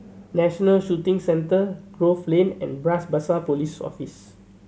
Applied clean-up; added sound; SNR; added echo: none; none; none; none.